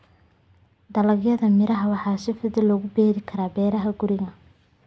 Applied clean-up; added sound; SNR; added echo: none; none; none; none.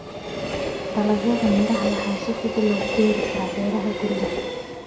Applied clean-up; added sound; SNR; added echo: none; Train; 3 dB; reverberation time 0.6 s.